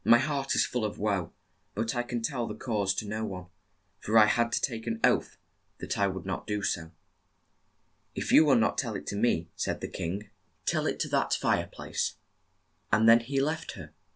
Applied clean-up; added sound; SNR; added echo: none; none; none; none.